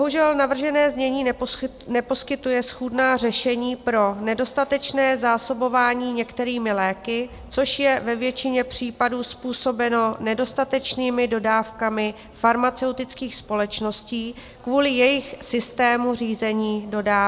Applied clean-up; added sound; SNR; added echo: none; none; none; none.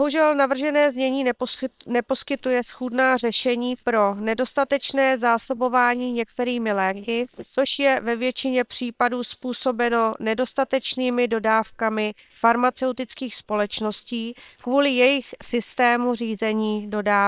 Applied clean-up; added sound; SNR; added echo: neural separator model SepFormer WHAM!.